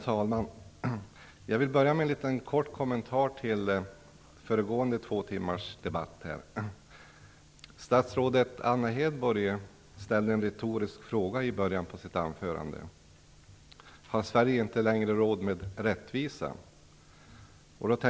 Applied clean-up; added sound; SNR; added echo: none; none; none; none.